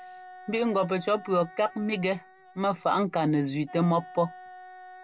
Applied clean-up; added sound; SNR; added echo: none; Wind instrument, woodwind instrument; 19 dB; none.